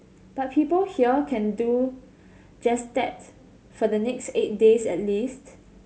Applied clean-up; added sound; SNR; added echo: none; none; none; none.